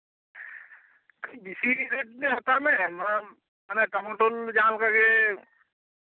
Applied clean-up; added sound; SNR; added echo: none; none; none; none.